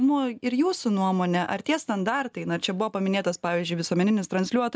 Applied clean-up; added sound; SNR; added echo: none; none; none; none.